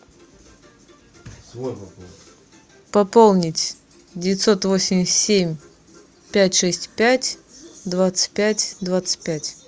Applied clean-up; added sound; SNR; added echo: none; none; none; none.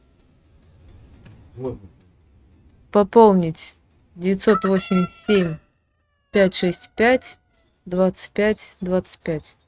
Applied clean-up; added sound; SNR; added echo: neural mask model RNNoise.